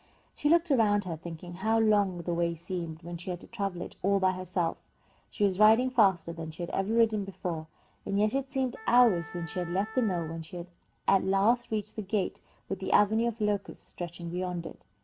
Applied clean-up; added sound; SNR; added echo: none; Wind instrument, woodwind instrument; 18 dB; none.